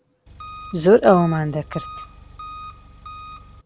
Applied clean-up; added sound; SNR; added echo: none; Engine; 16 dB; none.